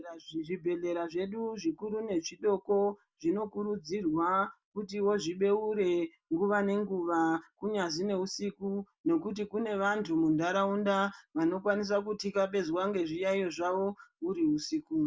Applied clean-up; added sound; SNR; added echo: none; none; none; none.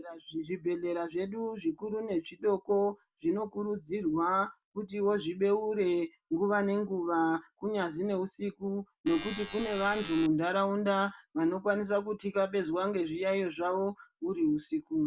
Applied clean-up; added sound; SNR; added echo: none; Alarm; 9 dB; none.